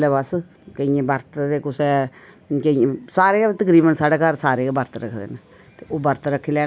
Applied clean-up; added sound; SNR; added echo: none; none; none; none.